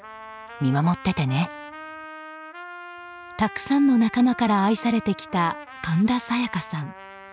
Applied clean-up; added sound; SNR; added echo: none; Trumpet; 15 dB; none.